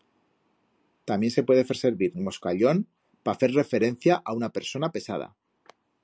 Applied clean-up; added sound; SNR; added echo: none; none; none; none.